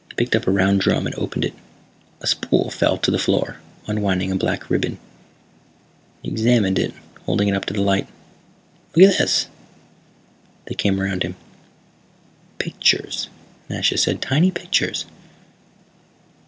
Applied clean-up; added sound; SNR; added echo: none; none; none; none.